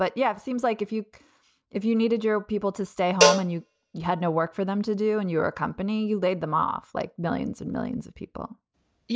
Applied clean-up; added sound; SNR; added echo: none; Cowbell; 0 dB; none.